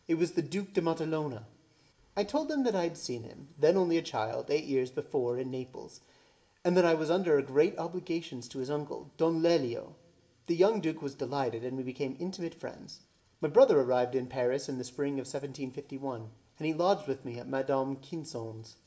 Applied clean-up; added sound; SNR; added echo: none; none; none; reverberation time 0.5 s.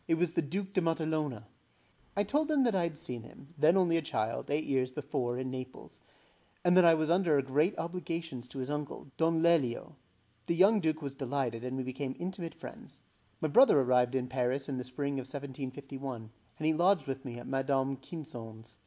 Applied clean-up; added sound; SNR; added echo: none; none; none; none.